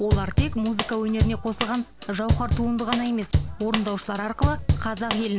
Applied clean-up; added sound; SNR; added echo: none; Drum / Drum kit; 0 dB; none.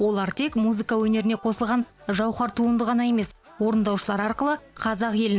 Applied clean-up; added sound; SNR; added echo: none; none; none; none.